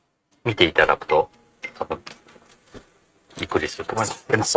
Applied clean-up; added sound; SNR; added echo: neural mask model RNNoise.